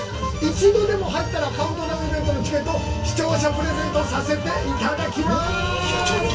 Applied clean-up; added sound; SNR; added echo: none; Wind instrument, woodwind instrument; 13 dB; reverberation time 0.2 s.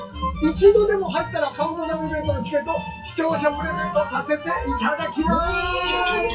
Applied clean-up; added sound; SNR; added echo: classical method WPE with log-MMSE.